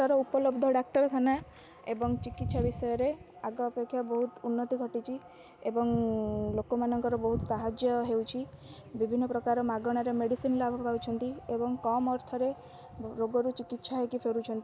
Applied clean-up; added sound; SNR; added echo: none; none; none; none.